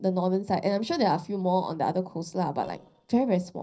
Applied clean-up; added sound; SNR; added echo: neural separator model SepFormer DNS4.